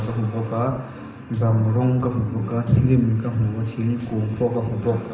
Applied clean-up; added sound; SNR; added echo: none; Drum; 20 dB; reverberation time 0.9 s.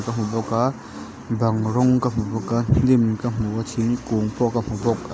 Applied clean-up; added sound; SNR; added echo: none; none; none; none.